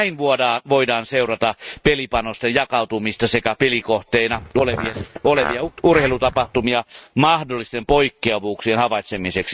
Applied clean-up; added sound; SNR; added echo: neural mask model RNNoise.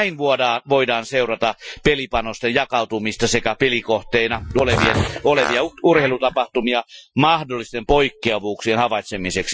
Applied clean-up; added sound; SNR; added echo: classical method Wiener filter.